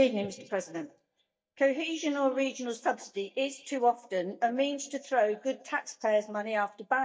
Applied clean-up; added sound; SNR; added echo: neural mask model DeepFilterNet 3.